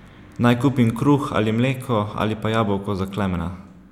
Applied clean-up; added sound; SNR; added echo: none; none; none; none.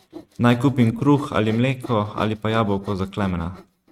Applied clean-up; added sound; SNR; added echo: neural mask model RNNoise.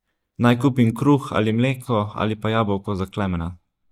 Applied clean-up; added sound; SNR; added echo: neural mask model DeepFilterNet 3.